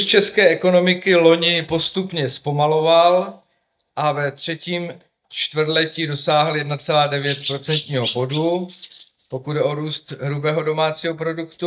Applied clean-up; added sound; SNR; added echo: neural mask model DeepFilterNet 3.